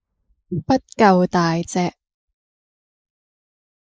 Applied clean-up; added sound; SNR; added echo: neural mask model Resemble Enhance denoiser.